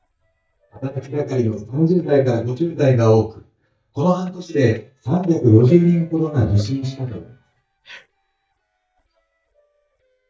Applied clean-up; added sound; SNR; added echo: neural mask model DeepFilterNet 3.